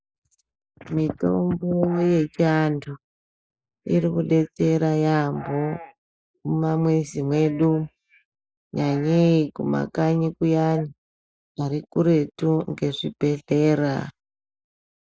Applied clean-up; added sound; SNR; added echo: neural mask model Resemble Enhance denoiser.